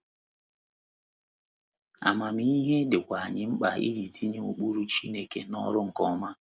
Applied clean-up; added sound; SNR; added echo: none; none; none; none.